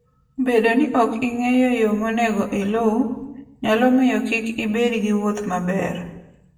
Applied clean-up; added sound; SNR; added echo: none; none; none; reverberation time 0.8 s.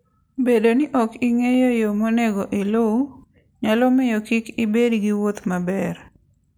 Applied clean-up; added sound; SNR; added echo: none; none; none; none.